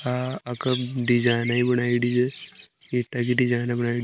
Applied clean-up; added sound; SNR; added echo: none; none; none; none.